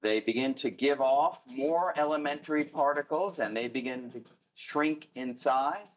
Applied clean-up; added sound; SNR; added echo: neural mask model DeepFilterNet 3.